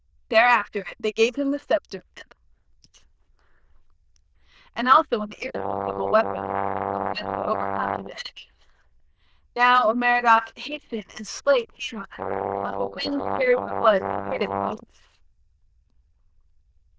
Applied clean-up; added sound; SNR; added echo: neural diffusion model UNIVERSE++.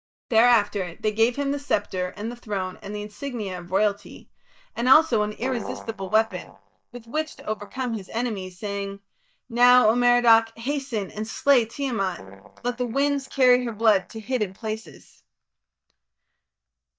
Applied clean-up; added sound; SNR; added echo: neural mask model DeepFilterNet 3.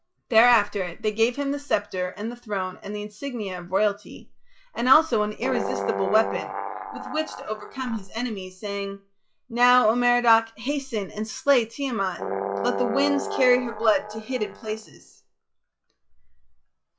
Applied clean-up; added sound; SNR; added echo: classical method log-MMSE.